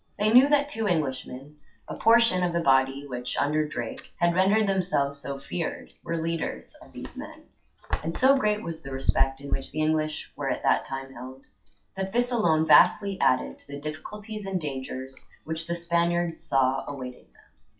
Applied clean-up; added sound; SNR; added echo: classical method WPE with log-MMSE.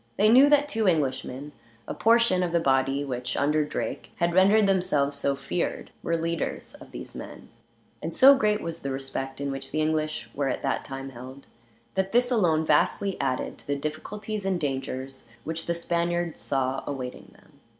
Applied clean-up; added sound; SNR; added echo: none; none; none; none.